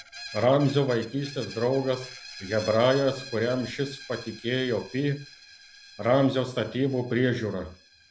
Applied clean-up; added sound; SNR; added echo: none; Screech; 18 dB; none.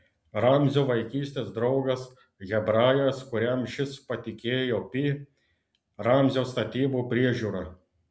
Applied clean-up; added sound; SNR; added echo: none; none; none; none.